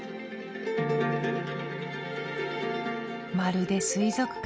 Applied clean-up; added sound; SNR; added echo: none; none; none; none.